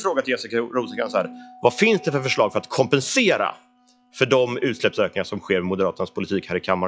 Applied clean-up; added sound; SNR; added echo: classical method log-MMSE.